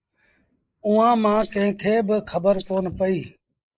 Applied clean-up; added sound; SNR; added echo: neural mask model Resemble Enhance denoiser.